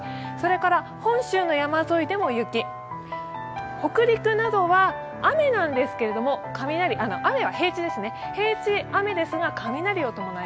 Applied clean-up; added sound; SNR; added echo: none; none; none; none.